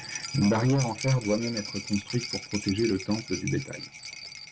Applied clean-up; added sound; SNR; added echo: none; Rattle; 10 dB; none.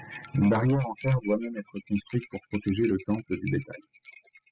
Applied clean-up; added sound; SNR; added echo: classical method spectral subtraction.